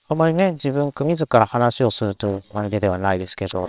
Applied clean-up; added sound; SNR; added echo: neural separator model SepFormer WHAMR!.